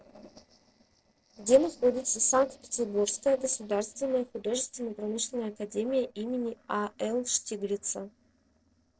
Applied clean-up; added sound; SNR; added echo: neural separator model SepFormer DNS4.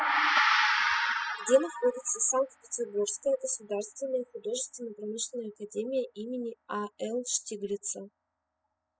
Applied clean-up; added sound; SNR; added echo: classical method spectral subtraction.